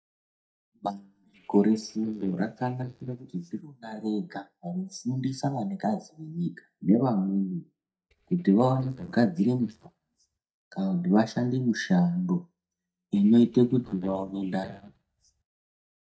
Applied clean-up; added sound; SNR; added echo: neural mask model DeepFilterNet 3.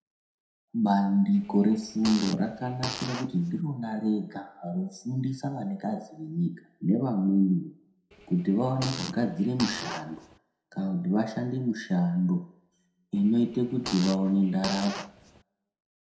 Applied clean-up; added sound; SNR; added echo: none; Fart; 11 dB; reverberation time 0.6 s.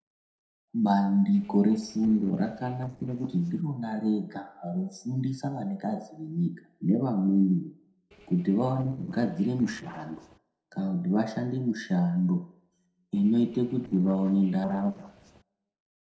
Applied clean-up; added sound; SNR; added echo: neural separator model SepFormer DNS4.